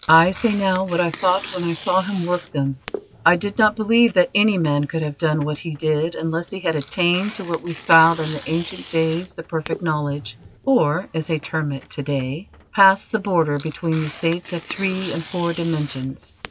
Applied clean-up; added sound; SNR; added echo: none; Tearing; 17 dB; none.